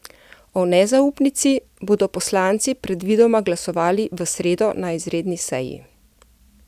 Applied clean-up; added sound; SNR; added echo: none; none; none; none.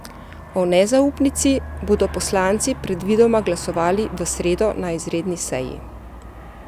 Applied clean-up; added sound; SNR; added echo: none; Aircraft; 13 dB; none.